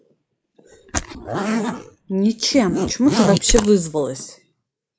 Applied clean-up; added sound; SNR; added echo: neural mask model Resemble Enhance denoiser.